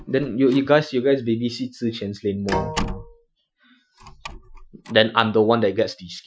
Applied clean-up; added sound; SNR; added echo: classical method Wiener filter.